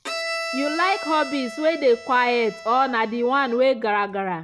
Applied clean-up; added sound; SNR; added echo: none; Bowed string instrument; 12 dB; none.